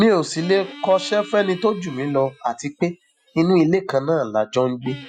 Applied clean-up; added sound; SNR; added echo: classical method Wiener filter.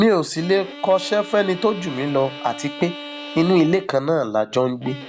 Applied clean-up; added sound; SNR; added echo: none; Bowed string instrument; 16 dB; none.